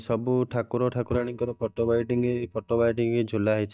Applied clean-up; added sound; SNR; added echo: neural mask model DeepFilterNet 3.